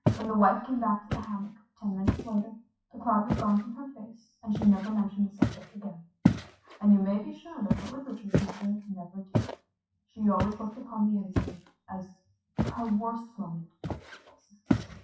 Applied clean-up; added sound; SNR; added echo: classical method WPE with log-MMSE.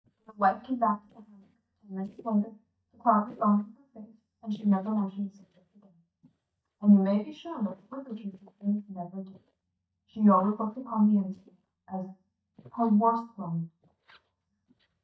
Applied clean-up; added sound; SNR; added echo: neural mask model DeepFilterNet 3.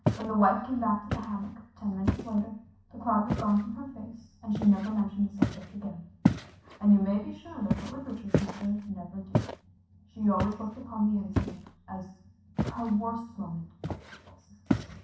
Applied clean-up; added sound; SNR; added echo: none; Walk, footsteps; 4 dB; reverberation time 0.6 s.